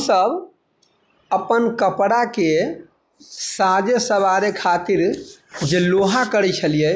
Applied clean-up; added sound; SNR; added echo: neural mask model Resemble Enhance denoiser.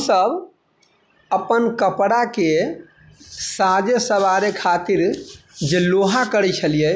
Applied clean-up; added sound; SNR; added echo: none; none; none; none.